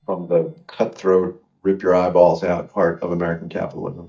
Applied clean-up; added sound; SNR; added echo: neural mask model DeepFilterNet 3.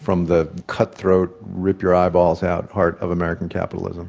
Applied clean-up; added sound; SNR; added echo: none; none; none; none.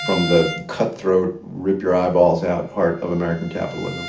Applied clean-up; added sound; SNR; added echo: none; Bowed string instrument; 14 dB; reverberation time 0.4 s.